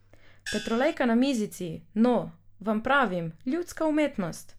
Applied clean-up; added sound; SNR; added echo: none; Gong; 11 dB; none.